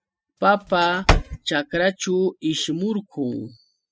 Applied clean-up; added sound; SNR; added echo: classical method spectral subtraction.